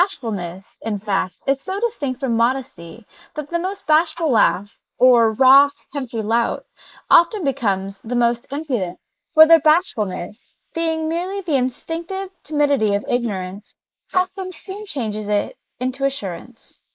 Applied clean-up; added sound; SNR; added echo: neural mask model Resemble Enhance denoiser.